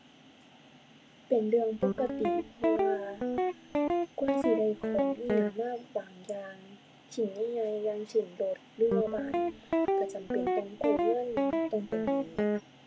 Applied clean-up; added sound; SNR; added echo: none; Guitar; -3 dB; none.